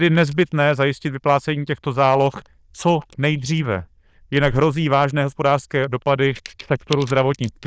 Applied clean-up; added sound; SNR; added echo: neural diffusion model UNIVERSE++.